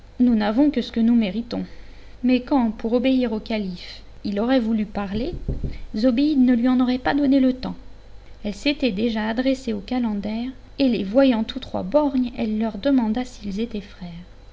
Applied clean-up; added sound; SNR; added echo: none; Knock / Wood; 12 dB; none.